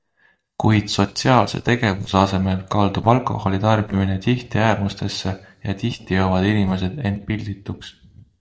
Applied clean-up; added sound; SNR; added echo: neural separator model SepFormer DNS4.